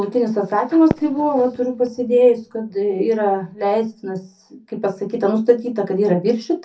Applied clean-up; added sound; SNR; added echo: none; Fireworks; 18 dB; reverberation time 0.3 s.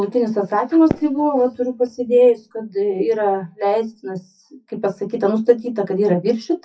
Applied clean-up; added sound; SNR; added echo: classical method WPE with log-MMSE.